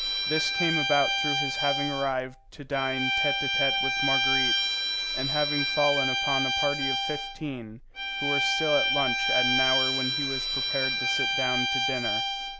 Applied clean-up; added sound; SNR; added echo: none; Bowed string instrument; -4 dB; none.